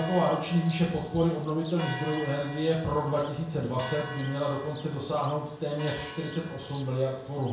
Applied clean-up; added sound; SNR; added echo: none; Church bell; 13 dB; reverberation time 0.6 s.